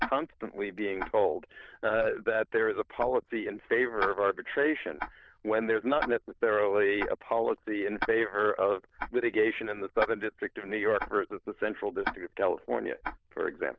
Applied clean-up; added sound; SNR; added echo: neural diffusion model UNIVERSE++.